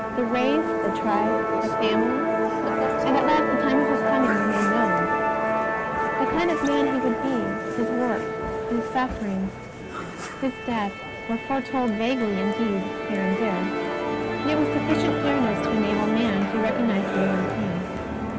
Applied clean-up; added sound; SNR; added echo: none; Musical instrument; -1 dB; none.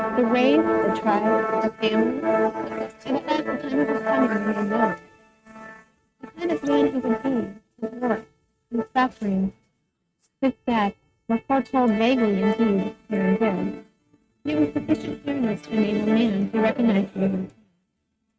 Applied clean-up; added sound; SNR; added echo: neural mask model RNNoise.